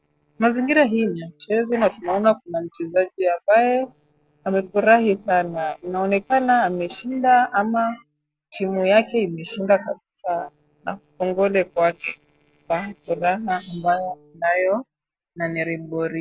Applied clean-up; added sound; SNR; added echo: neural separator model SepFormer DNS4.